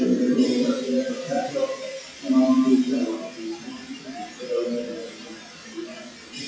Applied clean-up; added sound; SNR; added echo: classical method WPE with log-MMSE.